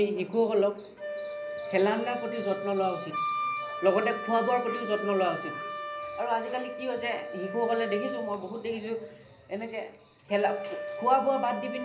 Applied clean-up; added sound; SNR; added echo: none; Wind instrument, woodwind instrument; 7 dB; reverberation time 0.5 s.